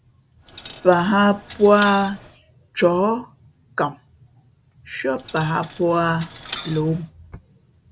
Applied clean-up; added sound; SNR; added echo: none; Coin (dropping); 17 dB; none.